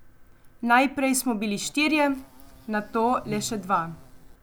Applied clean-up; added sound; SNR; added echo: none; Insect; 19 dB; none.